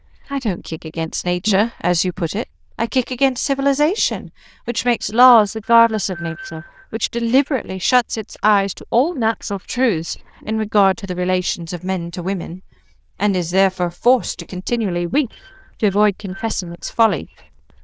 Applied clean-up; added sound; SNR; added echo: neural diffusion model UNIVERSE++.